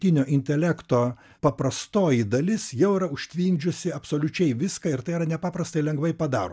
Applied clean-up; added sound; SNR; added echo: none; none; none; none.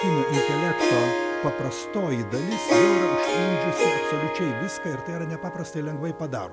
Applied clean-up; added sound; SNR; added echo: none; Harp; -3 dB; none.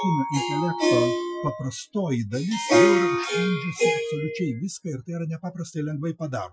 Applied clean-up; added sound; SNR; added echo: classical method Wiener filter.